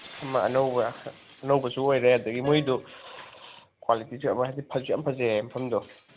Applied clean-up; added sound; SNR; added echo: none; Shatter + Piano; 20 dB; none.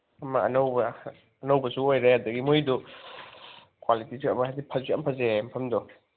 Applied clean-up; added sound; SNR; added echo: none; none; none; none.